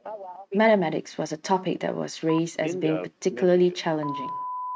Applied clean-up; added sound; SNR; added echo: neural mask model RNNoise.